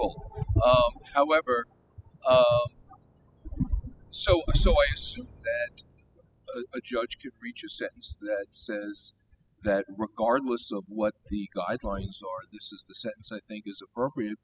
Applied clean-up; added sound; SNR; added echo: classical method spectral subtraction.